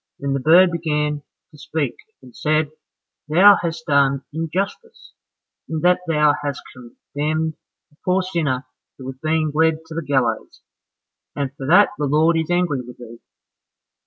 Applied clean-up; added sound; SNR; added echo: none; none; none; none.